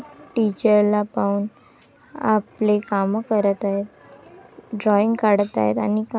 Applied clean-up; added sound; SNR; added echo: none; none; none; none.